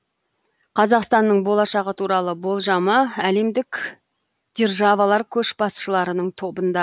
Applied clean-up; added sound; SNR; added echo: none; none; none; none.